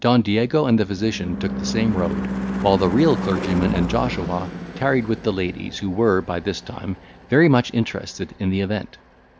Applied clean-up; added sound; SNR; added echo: none; Car passing by / Engine / Truck; 8 dB; none.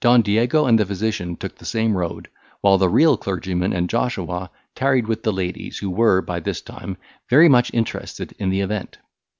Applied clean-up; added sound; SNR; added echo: none; none; none; none.